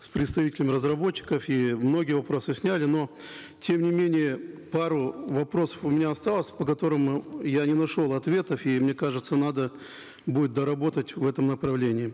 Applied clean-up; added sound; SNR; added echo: none; none; none; none.